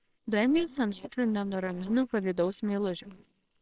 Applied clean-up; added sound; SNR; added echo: neural separator model SepFormer WHAMR!.